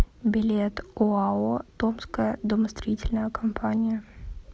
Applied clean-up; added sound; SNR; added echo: none; none; none; none.